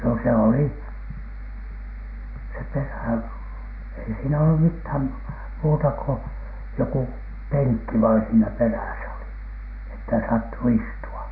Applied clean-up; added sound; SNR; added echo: none; none; none; none.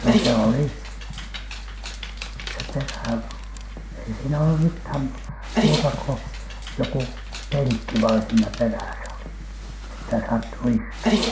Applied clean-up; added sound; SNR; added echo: none; Dog; 5 dB; none.